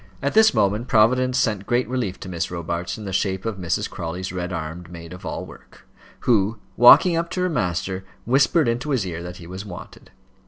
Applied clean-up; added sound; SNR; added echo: none; none; none; none.